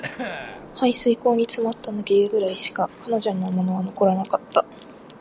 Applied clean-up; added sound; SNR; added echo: none; Chewing, mastication / Cough; 18 dB; none.